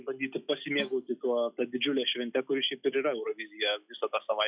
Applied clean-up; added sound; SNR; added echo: classical method log-MMSE.